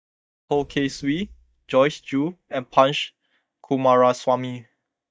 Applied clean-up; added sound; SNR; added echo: neural mask model DeepFilterNet 3.